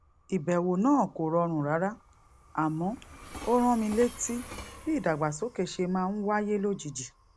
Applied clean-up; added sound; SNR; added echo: none; Train; 16 dB; none.